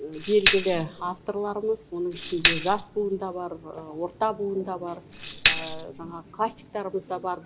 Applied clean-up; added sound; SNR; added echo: none; Tambourine; -1 dB; none.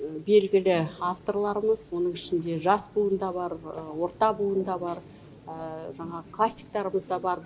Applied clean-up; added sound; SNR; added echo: none; none; none; none.